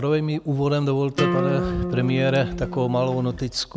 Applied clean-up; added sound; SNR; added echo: none; Acoustic guitar; 4 dB; none.